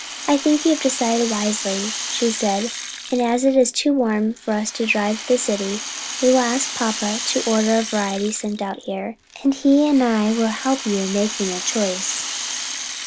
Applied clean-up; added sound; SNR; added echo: none; Rattle (instrument); 9 dB; none.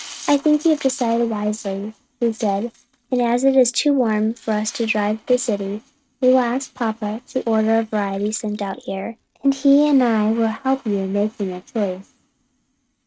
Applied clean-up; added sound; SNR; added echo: neural mask model RNNoise.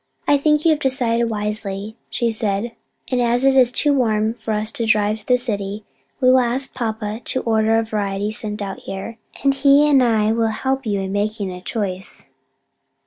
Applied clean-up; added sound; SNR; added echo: none; none; none; none.